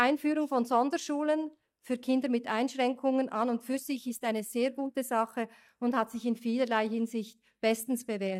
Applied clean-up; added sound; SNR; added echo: neural mask model DeepFilterNet 3.